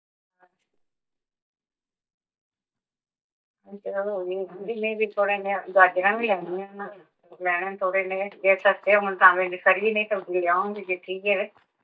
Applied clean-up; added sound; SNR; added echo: neural mask model DeepFilterNet 3.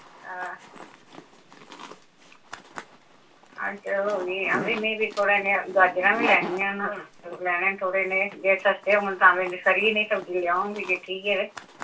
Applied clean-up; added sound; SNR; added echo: none; Zipper (clothing); 14 dB; reverberation time 0.2 s.